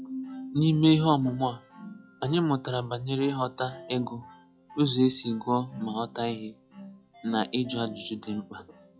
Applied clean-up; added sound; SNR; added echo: classical method log-MMSE.